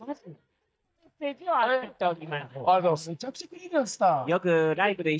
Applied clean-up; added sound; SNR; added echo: neural mask model DeepFilterNet 3.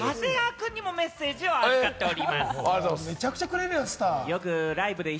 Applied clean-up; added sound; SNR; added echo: none; none; none; none.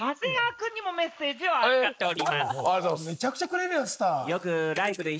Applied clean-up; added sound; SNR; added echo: neural mask model Resemble Enhance denoiser.